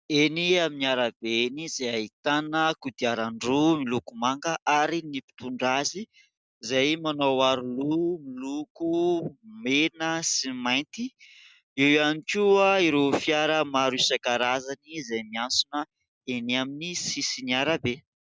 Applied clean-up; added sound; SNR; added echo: none; none; none; none.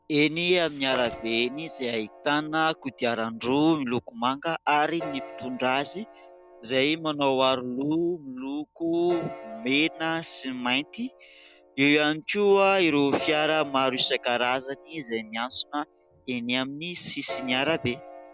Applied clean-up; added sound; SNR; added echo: none; Piano + Chewing, mastication; 17 dB; none.